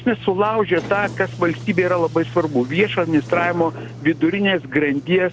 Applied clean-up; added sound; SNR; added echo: none; Sliding door; 13 dB; none.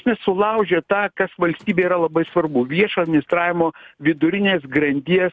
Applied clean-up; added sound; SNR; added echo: none; none; none; none.